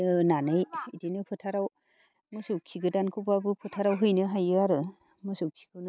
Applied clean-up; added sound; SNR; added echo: none; none; none; none.